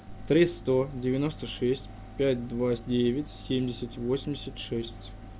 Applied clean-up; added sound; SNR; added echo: none; none; none; none.